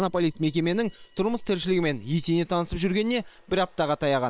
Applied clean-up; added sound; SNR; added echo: neural separator model SepFormer WHAM!.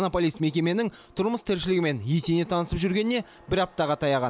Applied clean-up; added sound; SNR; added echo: none; none; none; none.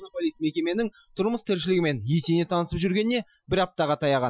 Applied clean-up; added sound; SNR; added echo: classical method Wiener filter.